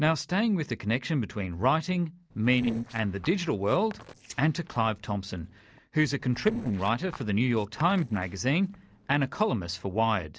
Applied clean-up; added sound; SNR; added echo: neural separator model SepFormer DNS4.